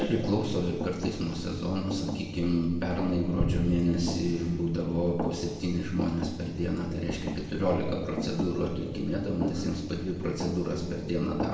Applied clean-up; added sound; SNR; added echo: none; Thump, thud; 11 dB; reverberation time 1.2 s.